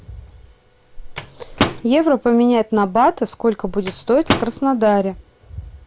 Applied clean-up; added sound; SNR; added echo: none; Microwave oven; 9 dB; none.